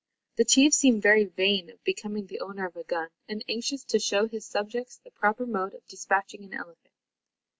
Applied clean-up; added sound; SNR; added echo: none; none; none; none.